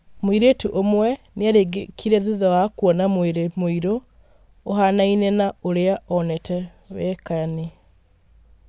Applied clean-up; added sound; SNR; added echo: none; none; none; none.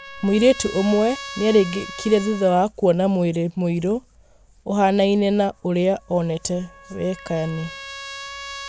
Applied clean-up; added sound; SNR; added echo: none; Trumpet; 17 dB; none.